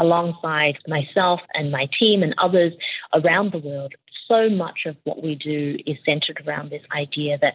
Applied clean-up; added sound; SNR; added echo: none; none; none; none.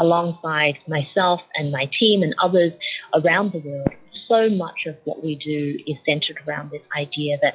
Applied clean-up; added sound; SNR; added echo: classical method log-MMSE.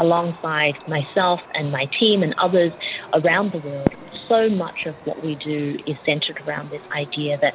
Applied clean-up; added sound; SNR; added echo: none; Fireworks + Chatter / Subway, metro, underground; 14 dB; none.